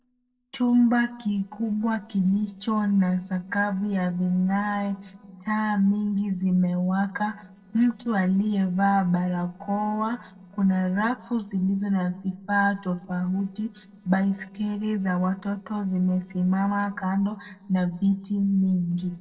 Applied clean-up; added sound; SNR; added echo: neural separator model SepFormer DNS4.